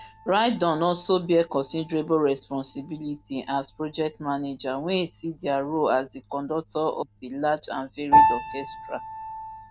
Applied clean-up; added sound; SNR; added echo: none; Piano; 3 dB; none.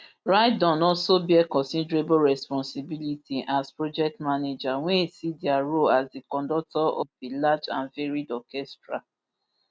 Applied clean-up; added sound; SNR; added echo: none; none; none; none.